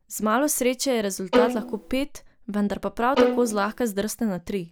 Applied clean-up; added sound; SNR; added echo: none; Bowed string instrument; -2 dB; none.